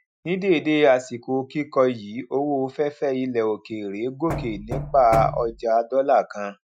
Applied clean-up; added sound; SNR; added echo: classical method Wiener filter.